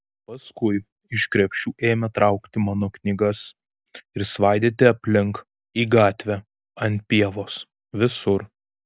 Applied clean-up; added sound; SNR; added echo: none; none; none; none.